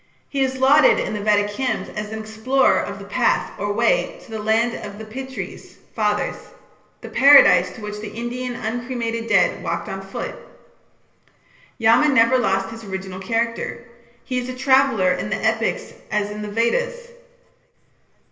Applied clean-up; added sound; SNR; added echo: none; none; none; reverberation time 1.4 s.